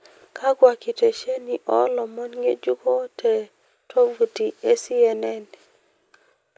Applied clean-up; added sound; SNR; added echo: none; none; none; none.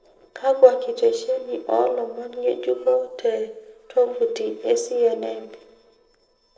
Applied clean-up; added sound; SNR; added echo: neural separator model SepFormer DNS4.